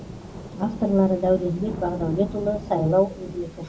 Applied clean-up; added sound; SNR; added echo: none; Rain / Thunderstorm; 11 dB; reverberation time 0.4 s.